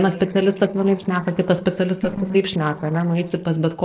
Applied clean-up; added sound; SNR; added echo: neural separator model SepFormer DNS4.